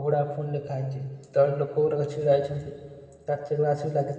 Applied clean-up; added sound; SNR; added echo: none; none; none; reverberation time 2.4 s.